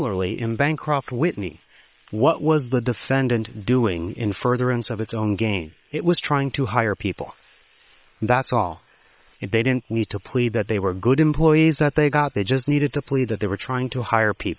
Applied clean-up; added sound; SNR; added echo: neural separator model SepFormer WHAM!.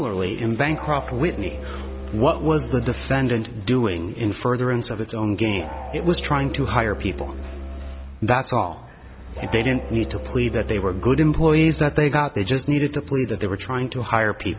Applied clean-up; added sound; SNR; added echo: none; Musical instrument; 11 dB; none.